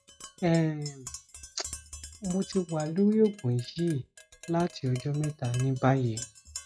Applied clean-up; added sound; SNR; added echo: classical method log-MMSE.